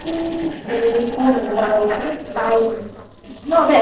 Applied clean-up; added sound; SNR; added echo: neural separator model SepFormer DNS4.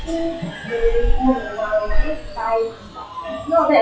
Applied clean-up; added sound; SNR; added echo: classical method WPE with log-MMSE.